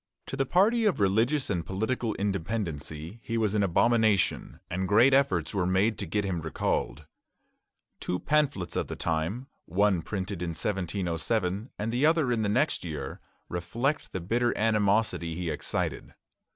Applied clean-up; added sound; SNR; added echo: none; none; none; none.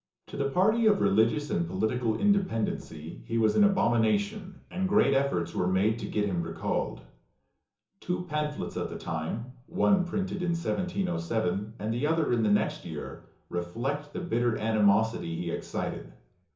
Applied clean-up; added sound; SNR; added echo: none; none; none; reverberation time 0.6 s.